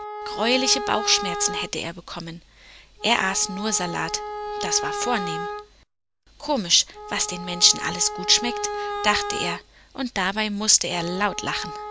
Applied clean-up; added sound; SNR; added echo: none; Wind instrument, woodwind instrument; 8 dB; none.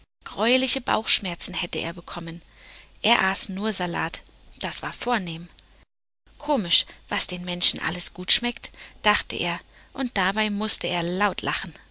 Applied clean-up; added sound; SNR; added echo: none; none; none; none.